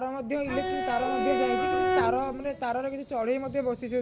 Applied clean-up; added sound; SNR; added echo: none; Bowed string instrument; -2 dB; none.